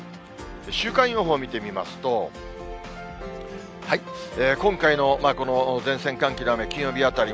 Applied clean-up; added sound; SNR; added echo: none; none; none; none.